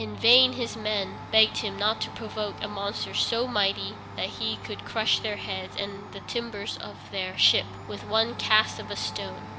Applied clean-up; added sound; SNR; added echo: none; Domestic sounds, home sounds; 12 dB; none.